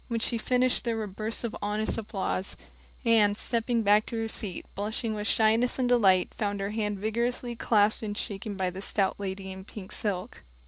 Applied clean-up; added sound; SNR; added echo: none; none; none; none.